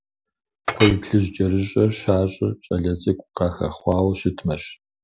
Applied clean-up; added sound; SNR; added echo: none; Chink, clink; 9 dB; none.